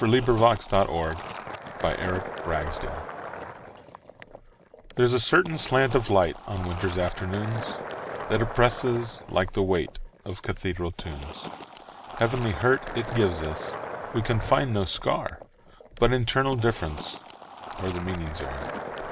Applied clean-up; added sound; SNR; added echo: none; Fill (with liquid); 11 dB; none.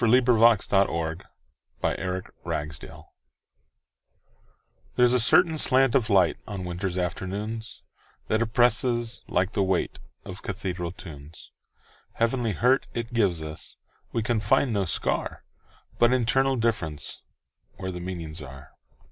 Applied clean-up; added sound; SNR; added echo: none; none; none; none.